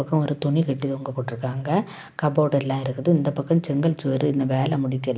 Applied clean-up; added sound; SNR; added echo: none; none; none; none.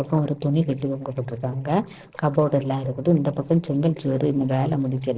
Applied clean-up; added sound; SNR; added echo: neural separator model SepFormer DNS4.